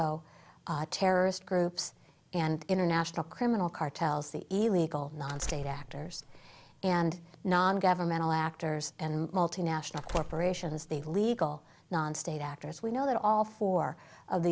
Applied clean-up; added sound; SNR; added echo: none; Door; 12 dB; none.